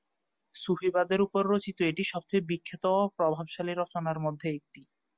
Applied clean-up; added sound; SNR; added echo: none; none; none; none.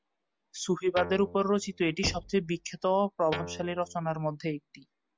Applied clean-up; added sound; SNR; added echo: none; Knock + Guitar; 12 dB; none.